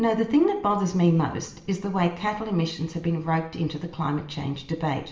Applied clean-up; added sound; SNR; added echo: none; none; none; reverberation time 1.0 s.